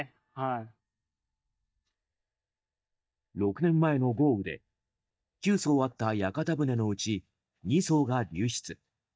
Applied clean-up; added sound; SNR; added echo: neural mask model DeepFilterNet 3.